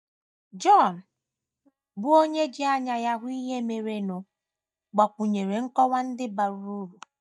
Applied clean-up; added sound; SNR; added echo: neural mask model DeepFilterNet 3.